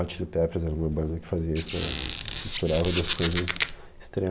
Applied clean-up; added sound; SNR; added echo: none; Squeak; -1 dB; none.